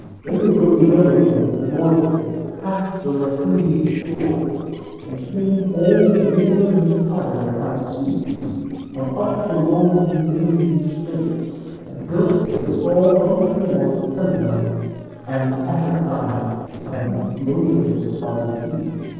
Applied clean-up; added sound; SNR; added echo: neural separator model SepFormer DNS4.